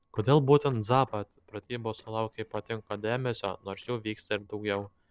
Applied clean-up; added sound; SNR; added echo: neural separator model SepFormer DNS4.